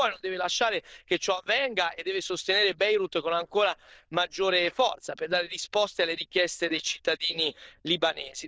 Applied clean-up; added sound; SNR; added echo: neural diffusion model UNIVERSE++.